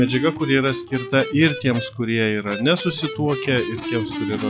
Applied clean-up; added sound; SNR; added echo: classical method log-MMSE.